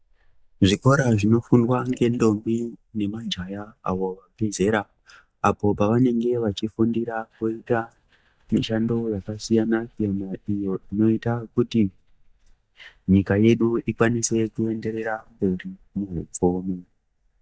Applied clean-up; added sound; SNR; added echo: neural mask model DeepFilterNet 3.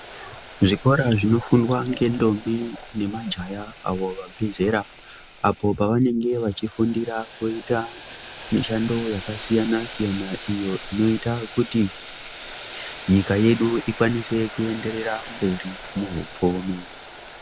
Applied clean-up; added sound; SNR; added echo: none; Boiling; 13 dB; none.